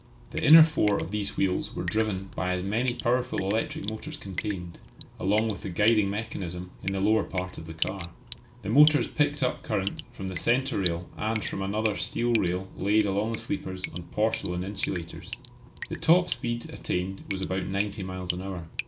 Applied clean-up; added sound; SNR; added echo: none; Drip; 12 dB; none.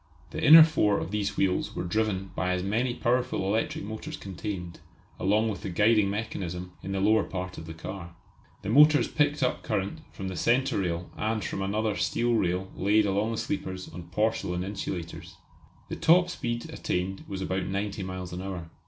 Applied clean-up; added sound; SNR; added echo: none; none; none; none.